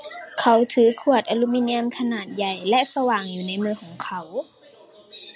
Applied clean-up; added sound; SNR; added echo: none; none; none; none.